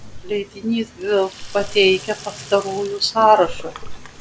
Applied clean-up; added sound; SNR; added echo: none; Sink (filling or washing); 20 dB; none.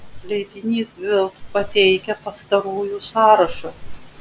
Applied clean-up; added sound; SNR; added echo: none; none; none; none.